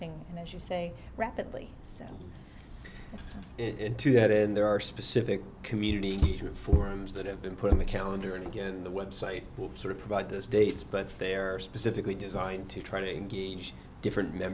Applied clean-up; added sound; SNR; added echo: none; none; none; none.